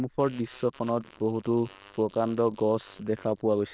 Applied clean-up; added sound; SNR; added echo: neural diffusion model UNIVERSE++.